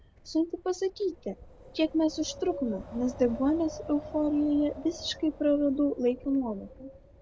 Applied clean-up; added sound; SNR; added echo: none; Wind; 16 dB; none.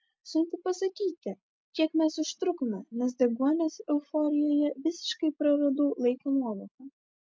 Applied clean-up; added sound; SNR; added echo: none; none; none; none.